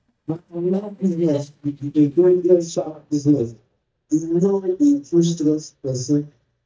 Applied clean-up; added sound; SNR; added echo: neural mask model DeepFilterNet 3.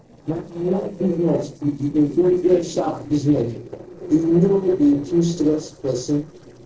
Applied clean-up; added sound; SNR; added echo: neural separator model SepFormer DNS4.